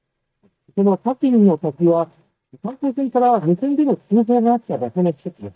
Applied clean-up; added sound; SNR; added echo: neural mask model DeepFilterNet 3.